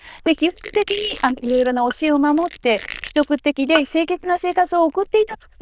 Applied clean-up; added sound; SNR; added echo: neural diffusion model UNIVERSE++.